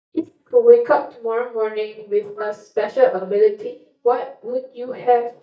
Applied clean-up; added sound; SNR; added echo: neural mask model DeepFilterNet 3.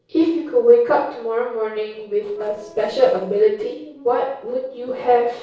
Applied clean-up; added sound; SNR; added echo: neural separator model SepFormer DNS4.